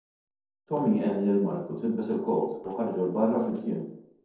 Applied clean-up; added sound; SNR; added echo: neural separator model SepFormer DNS4.